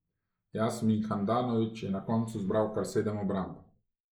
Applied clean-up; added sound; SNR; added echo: neural mask model Resemble Enhance denoiser.